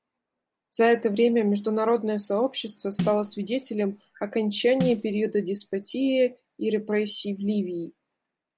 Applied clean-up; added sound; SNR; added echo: none; Snare drum; 10 dB; none.